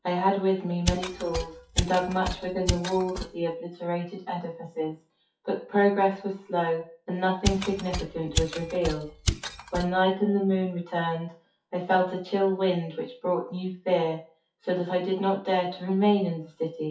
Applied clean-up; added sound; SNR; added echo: classical method WPE with log-MMSE.